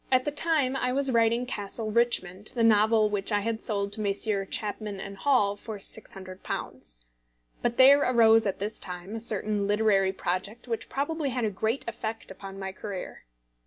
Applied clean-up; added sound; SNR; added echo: none; none; none; none.